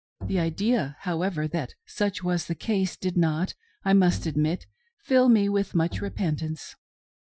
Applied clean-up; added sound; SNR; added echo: classical method Wiener filter.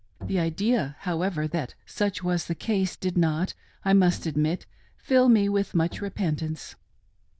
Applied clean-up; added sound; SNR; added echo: neural diffusion model UNIVERSE++.